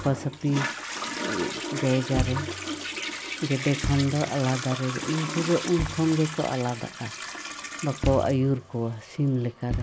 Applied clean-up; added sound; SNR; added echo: none; Thump, thud + Toilet flush; 6 dB; none.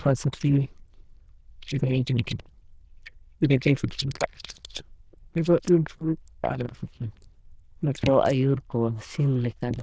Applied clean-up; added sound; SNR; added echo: neural diffusion model UNIVERSE++.